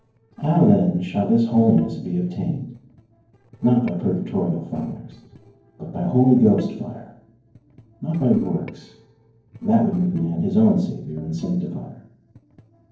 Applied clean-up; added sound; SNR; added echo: neural separator model SepFormer DNS4.